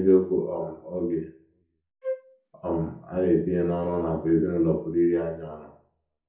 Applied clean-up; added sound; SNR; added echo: none; Wind instrument, woodwind instrument; 10 dB; reverberation time 0.5 s.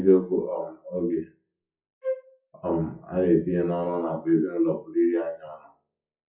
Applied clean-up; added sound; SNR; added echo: classical method WPE with log-MMSE.